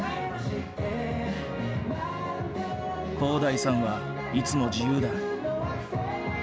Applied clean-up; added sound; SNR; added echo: none; none; none; none.